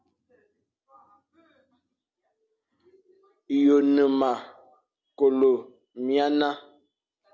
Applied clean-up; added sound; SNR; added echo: none; none; none; none.